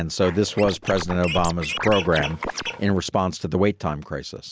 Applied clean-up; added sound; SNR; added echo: none; Scratching (performance technique); 7 dB; none.